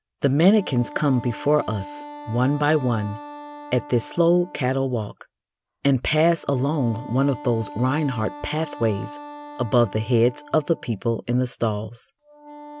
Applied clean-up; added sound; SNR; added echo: none; Wind instrument, woodwind instrument; 16 dB; none.